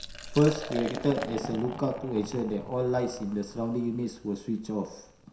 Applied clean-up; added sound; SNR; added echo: none; Liquid; 11 dB; reverberation time 0.7 s.